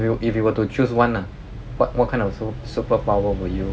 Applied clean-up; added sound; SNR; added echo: none; none; none; none.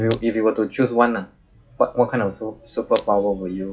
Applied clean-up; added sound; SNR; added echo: classical method log-MMSE.